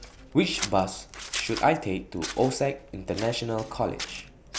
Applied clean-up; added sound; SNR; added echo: none; Scissors; 11 dB; none.